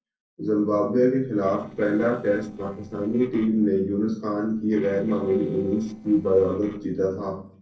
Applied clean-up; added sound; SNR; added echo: neural separator model SepFormer DNS4.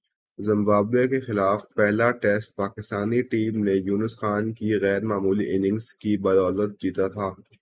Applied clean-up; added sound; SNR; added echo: none; none; none; none.